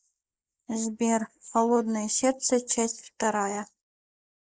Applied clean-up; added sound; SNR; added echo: neural mask model Resemble Enhance denoiser.